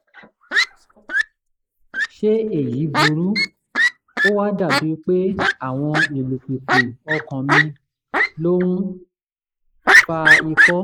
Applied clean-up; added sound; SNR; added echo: neural mask model Resemble Enhance denoiser.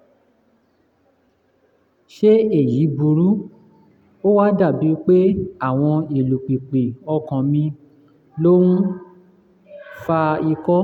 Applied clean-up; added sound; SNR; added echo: none; none; none; none.